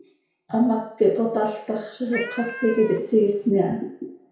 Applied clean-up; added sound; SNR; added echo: none; Cat; 13 dB; reverberation time 0.6 s.